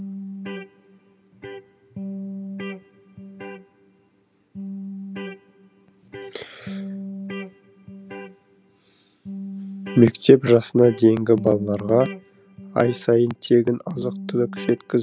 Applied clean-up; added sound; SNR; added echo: none; Electric guitar; 13 dB; none.